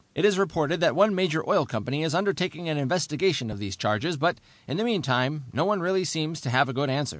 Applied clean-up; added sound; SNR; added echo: none; none; none; none.